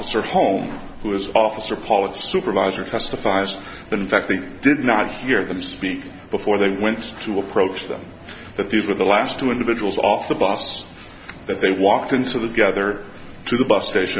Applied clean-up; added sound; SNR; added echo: none; none; none; none.